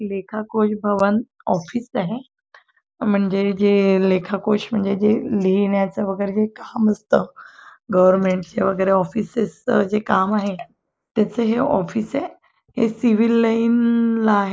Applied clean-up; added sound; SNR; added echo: neural mask model Resemble Enhance denoiser.